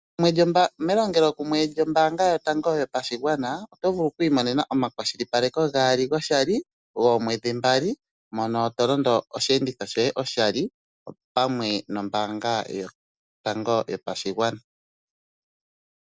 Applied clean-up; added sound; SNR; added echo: none; none; none; none.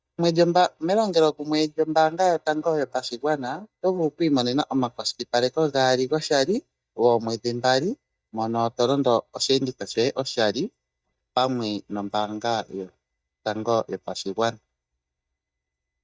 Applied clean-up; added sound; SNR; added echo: neural mask model DeepFilterNet 3.